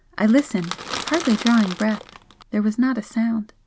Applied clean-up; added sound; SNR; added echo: none; Crackle / Crushing; 11 dB; none.